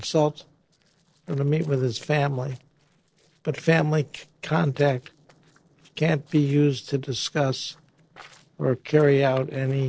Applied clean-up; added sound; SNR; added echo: neural separator model SepFormer DNS4.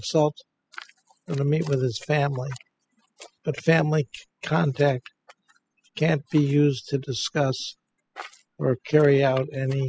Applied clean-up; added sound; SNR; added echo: classical method spectral subtraction.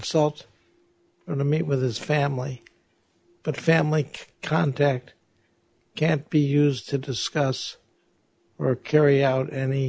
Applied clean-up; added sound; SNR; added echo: none; none; none; none.